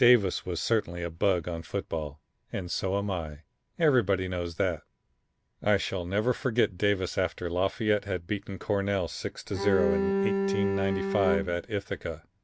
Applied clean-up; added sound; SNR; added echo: none; Bowed string instrument; -1 dB; none.